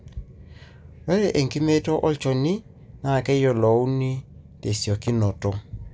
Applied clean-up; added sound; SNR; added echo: none; none; none; none.